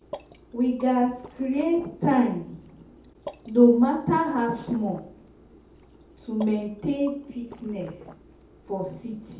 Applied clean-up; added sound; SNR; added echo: none; Water / Liquid; 20 dB; reverberation time 0.6 s.